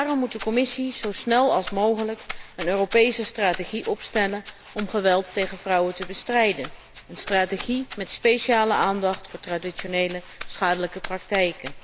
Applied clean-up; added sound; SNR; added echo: none; Rattle (instrument); 14 dB; none.